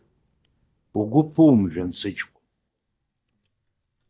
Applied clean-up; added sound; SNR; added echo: neural mask model DeepFilterNet 3.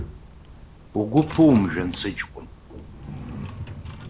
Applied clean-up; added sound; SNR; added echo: none; Drawer open or close; 12 dB; none.